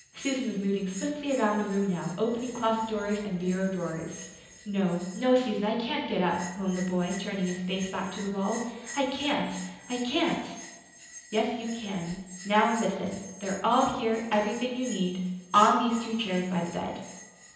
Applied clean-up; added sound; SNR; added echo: none; Bell; 18 dB; reverberation time 0.9 s.